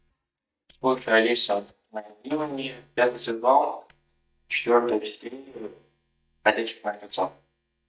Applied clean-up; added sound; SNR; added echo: neural mask model DeepFilterNet 3.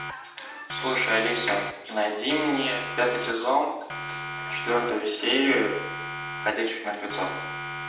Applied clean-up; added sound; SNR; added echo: none; Siren; 8 dB; reverberation time 0.8 s.